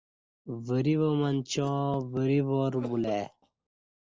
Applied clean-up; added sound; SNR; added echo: neural separator model SepFormer DNS4.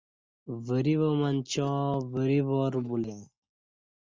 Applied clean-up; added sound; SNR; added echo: neural mask model DeepFilterNet 3.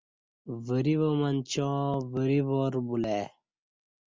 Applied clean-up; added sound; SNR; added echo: none; none; none; none.